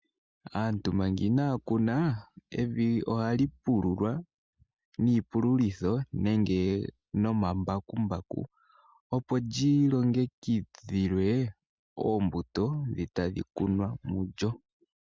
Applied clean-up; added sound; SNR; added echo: none; none; none; none.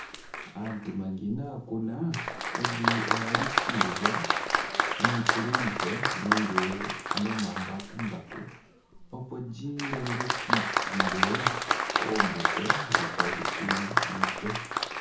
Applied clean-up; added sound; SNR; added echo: none; Applause; -4 dB; reverberation time 0.5 s.